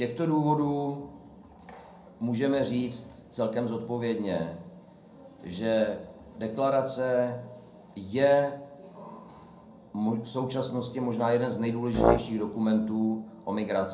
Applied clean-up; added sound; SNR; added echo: none; Brass instrument; -2 dB; reverberation time 0.5 s.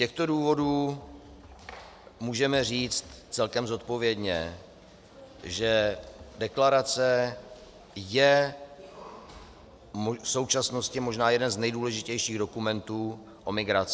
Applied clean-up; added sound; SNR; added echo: none; none; none; none.